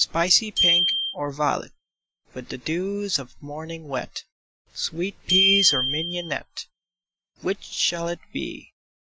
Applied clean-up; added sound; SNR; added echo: classical method Wiener filter.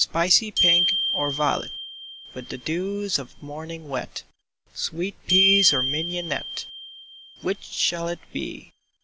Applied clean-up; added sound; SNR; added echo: none; Glockenspiel; 1 dB; none.